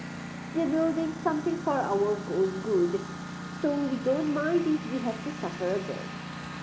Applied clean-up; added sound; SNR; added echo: none; Engine; 9 dB; none.